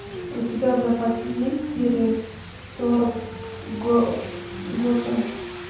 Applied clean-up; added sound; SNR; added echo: none; Rain; 9 dB; reverberation time 0.9 s.